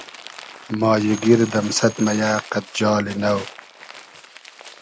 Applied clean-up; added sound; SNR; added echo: none; Crumpling, crinkling; 17 dB; none.